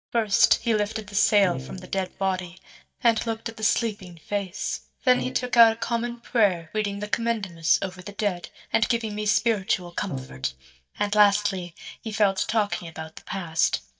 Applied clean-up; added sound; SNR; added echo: neural mask model DeepFilterNet 3.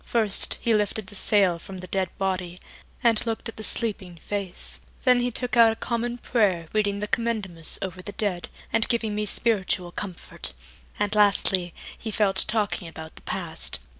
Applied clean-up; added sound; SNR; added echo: none; none; none; none.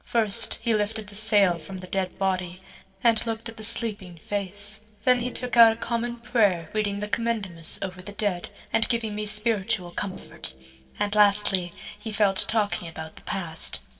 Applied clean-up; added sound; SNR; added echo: neural separator model SepFormer DNS4.